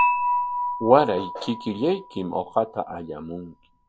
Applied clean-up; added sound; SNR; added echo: none; Dishes, pots, and pans / Chink, clink; 3 dB; none.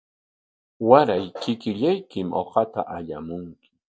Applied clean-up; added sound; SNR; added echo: none; none; none; none.